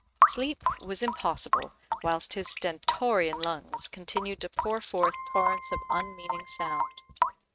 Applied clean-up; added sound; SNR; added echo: neural mask model RNNoise.